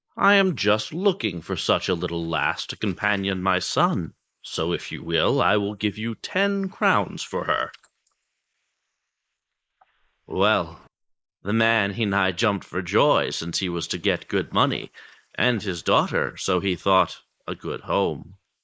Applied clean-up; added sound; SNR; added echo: neural mask model Resemble Enhance denoiser.